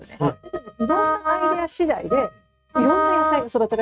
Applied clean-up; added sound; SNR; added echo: neural mask model RNNoise.